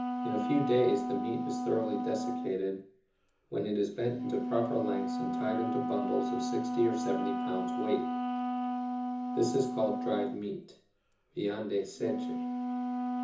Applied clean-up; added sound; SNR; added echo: none; Wind instrument, woodwind instrument; 1 dB; reverberation time 0.6 s.